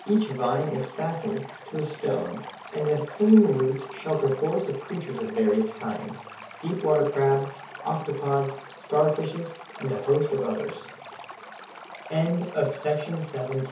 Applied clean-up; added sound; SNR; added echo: none; Stream; 16 dB; reverberation time 0.6 s.